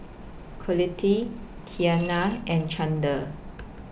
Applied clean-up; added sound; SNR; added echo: none; Coin (dropping) / Glass; 17 dB; none.